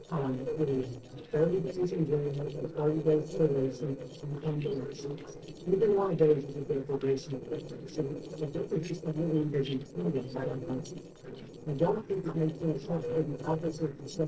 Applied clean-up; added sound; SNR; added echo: neural separator model SepFormer DNS4.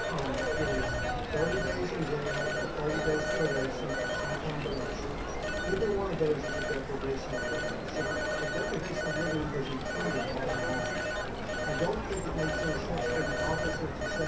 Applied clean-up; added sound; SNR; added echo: none; Telephone; -3 dB; reverberation time 0.3 s.